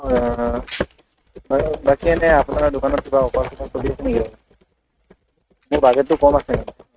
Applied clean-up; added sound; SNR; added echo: neural mask model RNNoise.